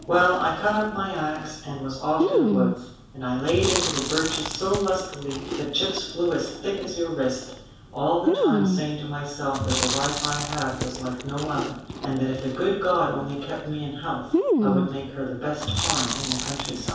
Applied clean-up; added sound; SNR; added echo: none; Chewing, mastication; 2 dB; reverberation time 0.7 s.